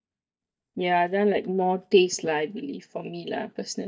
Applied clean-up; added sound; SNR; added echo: neural mask model DeepFilterNet 3.